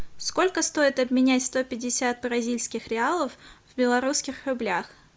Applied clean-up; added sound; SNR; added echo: none; none; none; none.